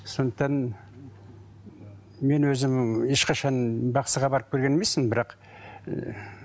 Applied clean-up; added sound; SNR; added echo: none; none; none; none.